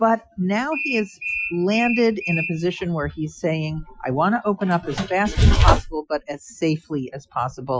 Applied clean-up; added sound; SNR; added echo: classical method Wiener filter.